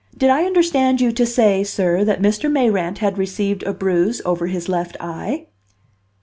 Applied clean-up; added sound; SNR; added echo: none; none; none; none.